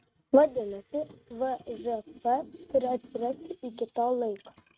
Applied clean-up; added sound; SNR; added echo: neural mask model RNNoise.